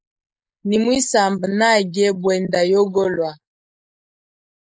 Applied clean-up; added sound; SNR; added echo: neural mask model Resemble Enhance denoiser.